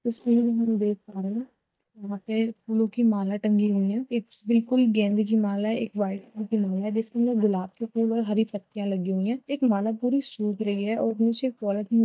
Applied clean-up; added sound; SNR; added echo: neural mask model DeepFilterNet 3.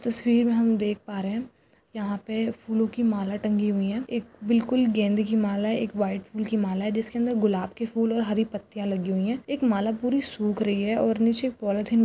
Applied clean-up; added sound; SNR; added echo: none; none; none; none.